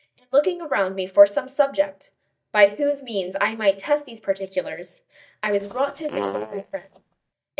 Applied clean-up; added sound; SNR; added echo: neural mask model DeepFilterNet 3.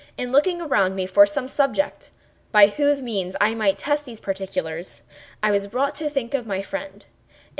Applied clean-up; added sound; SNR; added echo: none; none; none; none.